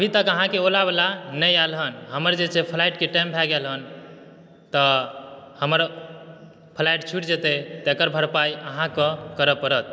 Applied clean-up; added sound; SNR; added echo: none; none; none; none.